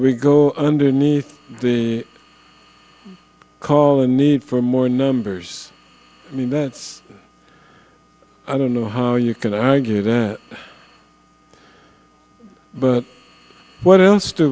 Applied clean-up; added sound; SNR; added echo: none; none; none; none.